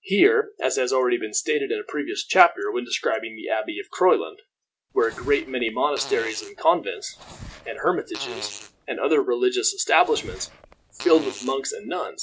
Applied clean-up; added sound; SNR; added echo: none; Fart; 17 dB; none.